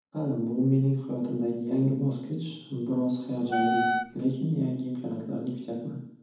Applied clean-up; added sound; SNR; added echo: none; Wind instrument, woodwind instrument; 0 dB; reverberation time 1.2 s.